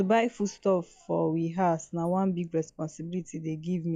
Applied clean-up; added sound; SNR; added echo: classical method log-MMSE.